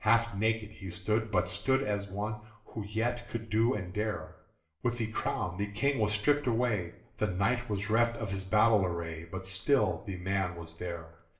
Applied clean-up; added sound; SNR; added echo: none; none; none; reverberation time 0.5 s.